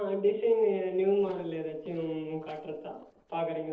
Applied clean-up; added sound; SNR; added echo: neural separator model SepFormer DNS4.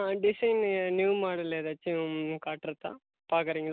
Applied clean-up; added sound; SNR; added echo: none; none; none; none.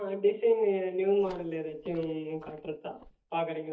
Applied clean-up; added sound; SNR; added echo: neural mask model DeepFilterNet 3.